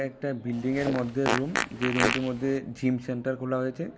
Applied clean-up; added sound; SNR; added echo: none; Fart; 1 dB; none.